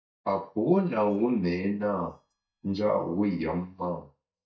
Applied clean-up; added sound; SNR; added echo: neural mask model DeepFilterNet 3.